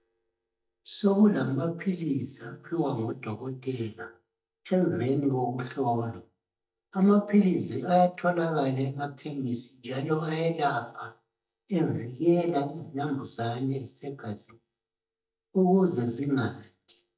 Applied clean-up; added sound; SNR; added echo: neural mask model DeepFilterNet 3.